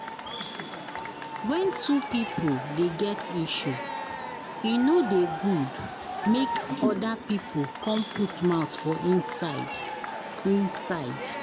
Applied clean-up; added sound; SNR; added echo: none; Crowd / Cheering; 6 dB; none.